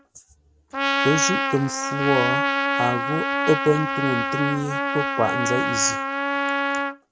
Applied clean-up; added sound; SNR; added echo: none; Trumpet; -1 dB; none.